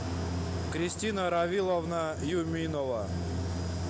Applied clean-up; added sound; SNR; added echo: none; Waves, surf; 18 dB; none.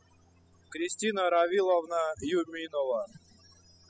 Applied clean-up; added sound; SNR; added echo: classical method spectral subtraction.